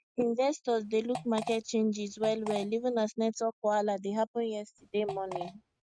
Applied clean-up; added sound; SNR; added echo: neural mask model RNNoise.